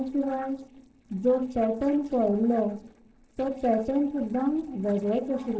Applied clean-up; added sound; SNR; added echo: neural separator model SepFormer DNS4.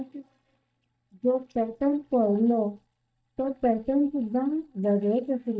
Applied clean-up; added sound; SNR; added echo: neural mask model DeepFilterNet 3.